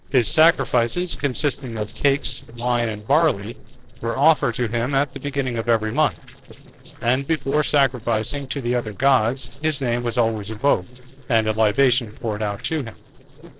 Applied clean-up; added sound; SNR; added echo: neural separator model SepFormer DNS4.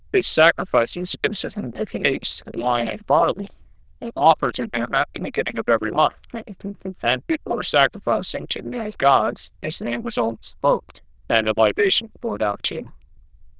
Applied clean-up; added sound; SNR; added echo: neural diffusion model UNIVERSE++.